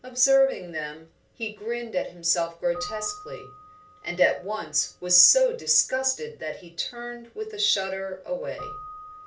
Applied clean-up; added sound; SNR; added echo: none; Keyboard (musical); 20 dB; reverberation time 0.2 s.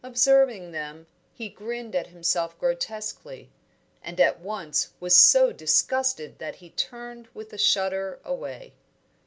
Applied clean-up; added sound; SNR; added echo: none; none; none; none.